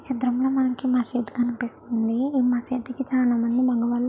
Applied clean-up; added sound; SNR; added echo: none; none; none; none.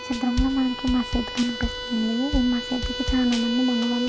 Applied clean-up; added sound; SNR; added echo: none; Drum / Drum kit + Bowed string instrument; 5 dB; none.